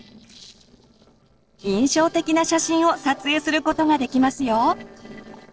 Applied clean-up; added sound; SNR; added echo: neural separator model SepFormer DNS4.